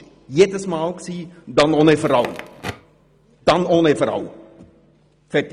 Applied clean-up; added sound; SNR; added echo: none; Crackle; 18 dB; none.